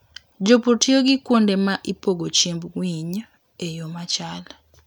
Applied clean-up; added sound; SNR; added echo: none; none; none; none.